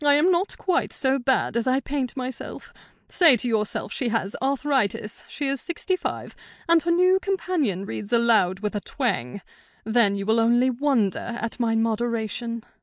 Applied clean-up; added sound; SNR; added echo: neural mask model Resemble Enhance denoiser.